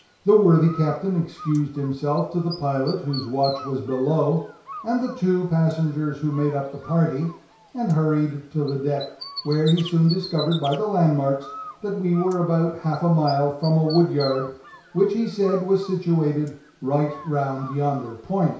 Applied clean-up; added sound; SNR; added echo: none; Bird; 18 dB; reverberation time 0.6 s.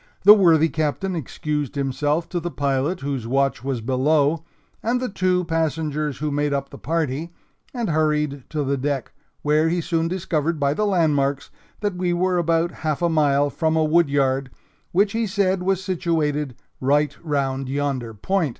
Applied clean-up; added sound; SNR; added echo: none; none; none; none.